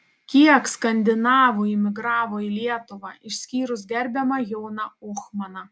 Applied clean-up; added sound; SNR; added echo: none; none; none; none.